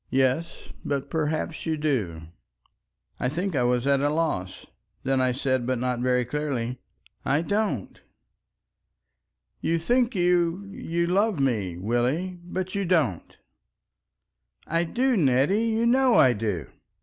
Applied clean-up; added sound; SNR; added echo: none; none; none; none.